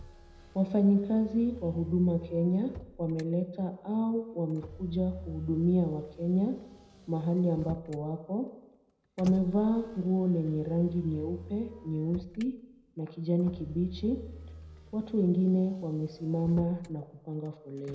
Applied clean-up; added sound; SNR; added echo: none; Motor vehicle (road); 18 dB; reverberation time 0.8 s.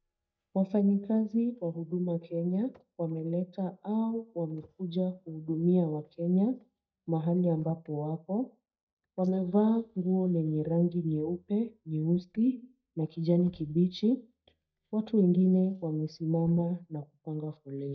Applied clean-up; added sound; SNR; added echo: neural mask model DeepFilterNet 3.